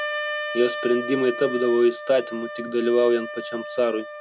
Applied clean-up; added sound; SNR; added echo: none; Wind instrument, woodwind instrument; 8 dB; none.